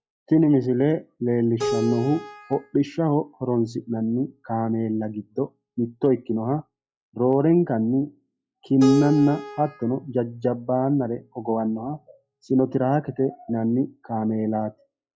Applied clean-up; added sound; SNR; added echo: classical method log-MMSE.